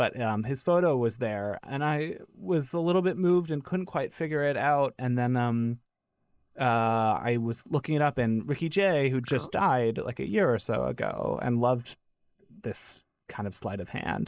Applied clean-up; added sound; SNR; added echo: neural mask model Resemble Enhance denoiser.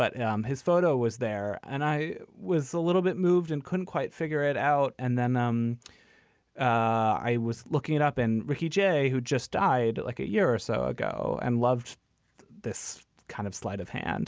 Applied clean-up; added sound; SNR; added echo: none; none; none; none.